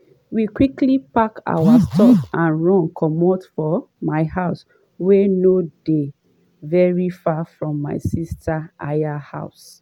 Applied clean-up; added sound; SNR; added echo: none; none; none; none.